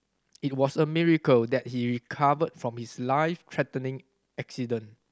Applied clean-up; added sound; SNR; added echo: none; none; none; none.